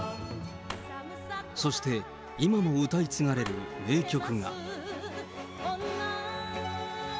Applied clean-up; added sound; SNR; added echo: none; Fireworks; 17 dB; none.